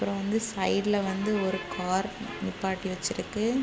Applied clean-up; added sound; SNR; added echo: none; Bus; 13 dB; none.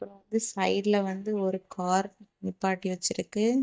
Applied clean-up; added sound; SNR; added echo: neural mask model DeepFilterNet 3.